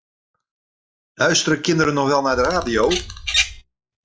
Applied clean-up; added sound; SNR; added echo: classical method log-MMSE.